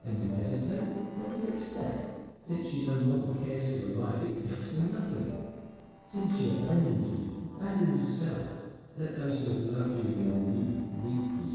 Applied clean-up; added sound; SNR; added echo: neural separator model SepFormer DNS4.